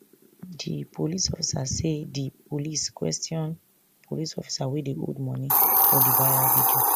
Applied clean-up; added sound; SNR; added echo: none; Hiss; -4 dB; none.